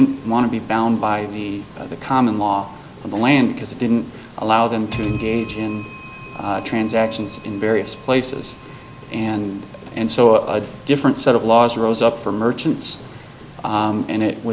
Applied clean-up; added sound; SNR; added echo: none; Clock; 19 dB; none.